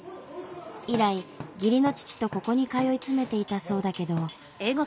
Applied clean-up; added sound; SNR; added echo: none; Drum kit; 16 dB; none.